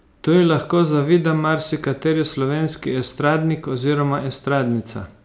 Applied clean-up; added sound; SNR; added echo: none; none; none; none.